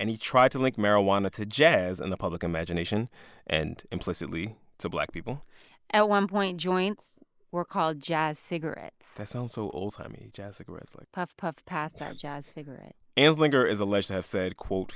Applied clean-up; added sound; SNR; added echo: neural mask model Resemble Enhance denoiser.